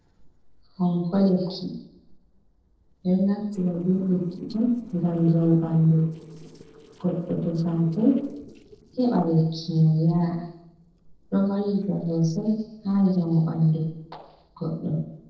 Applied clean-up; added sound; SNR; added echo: neural separator model SepFormer DNS4.